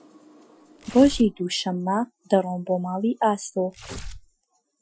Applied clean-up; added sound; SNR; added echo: classical method Wiener filter.